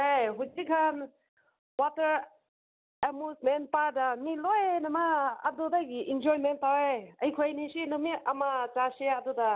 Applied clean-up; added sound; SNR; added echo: none; none; none; none.